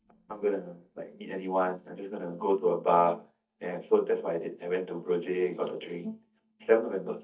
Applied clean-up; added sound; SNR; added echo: neural mask model DeepFilterNet 3.